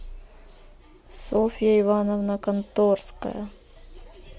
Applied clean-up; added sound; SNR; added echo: none; Purr; 19 dB; none.